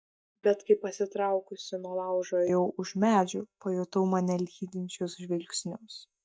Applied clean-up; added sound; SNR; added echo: neural mask model DeepFilterNet 3.